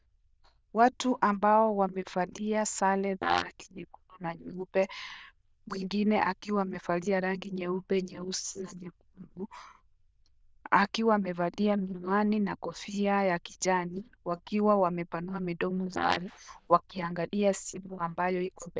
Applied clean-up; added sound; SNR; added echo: neural diffusion model UNIVERSE++.